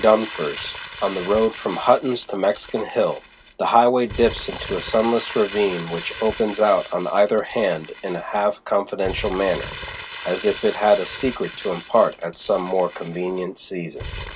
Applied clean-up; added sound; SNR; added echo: none; Crumpling, crinkling; 13 dB; none.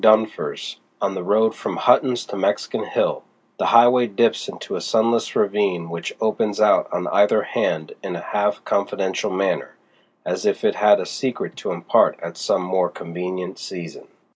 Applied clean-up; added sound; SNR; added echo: none; none; none; none.